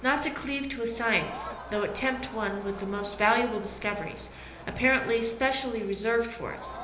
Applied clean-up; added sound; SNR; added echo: none; Crowd; 15 dB; reverberation time 1.0 s.